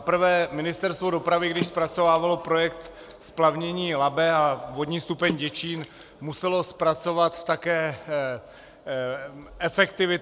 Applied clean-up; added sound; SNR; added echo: none; Water / Splash, splatter; 16 dB; none.